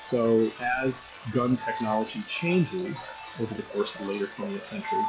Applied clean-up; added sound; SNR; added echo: classical method log-MMSE.